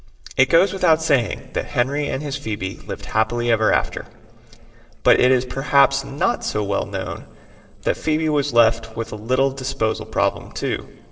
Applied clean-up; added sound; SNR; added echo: neural separator model SepFormer DNS4.